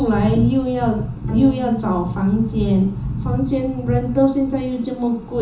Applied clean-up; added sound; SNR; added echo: none; Bowed string instrument; 13 dB; reverberation time 0.7 s.